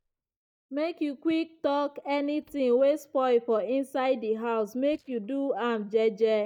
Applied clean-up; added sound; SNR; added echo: neural mask model DeepFilterNet 3.